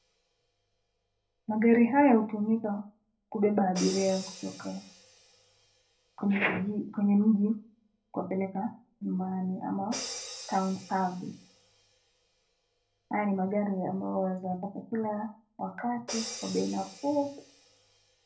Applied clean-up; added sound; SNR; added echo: none; Crash cymbal; 17 dB; reverberation time 0.3 s.